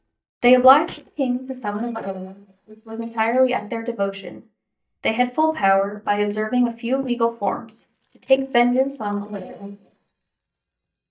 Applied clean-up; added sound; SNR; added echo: neural mask model DeepFilterNet 3.